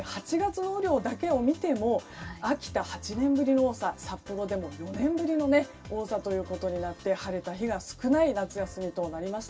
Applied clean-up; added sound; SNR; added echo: none; none; none; reverberation time 0.1 s.